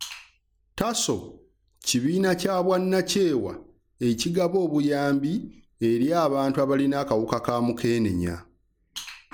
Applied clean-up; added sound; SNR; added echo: none; none; none; none.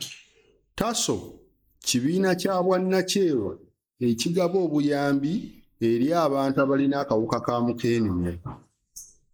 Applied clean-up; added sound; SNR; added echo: neural mask model Resemble Enhance denoiser.